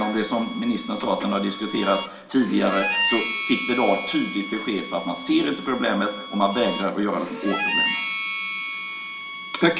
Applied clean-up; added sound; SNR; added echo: none; Harmonica; 5 dB; reverberation time 0.3 s.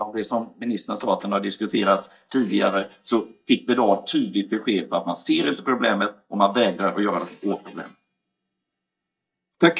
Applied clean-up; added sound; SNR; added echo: neural mask model DeepFilterNet 3.